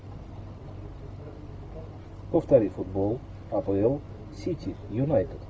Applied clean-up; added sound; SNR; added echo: none; none; none; none.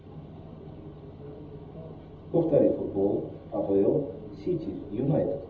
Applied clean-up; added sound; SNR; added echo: none; none; none; reverberation time 0.8 s.